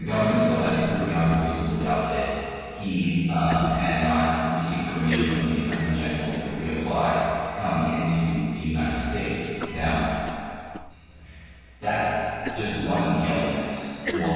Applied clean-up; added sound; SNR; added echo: none; Cough; 14 dB; reverberation time 2.2 s.